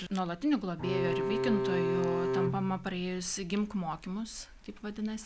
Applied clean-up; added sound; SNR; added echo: none; Bowed string instrument; -1 dB; none.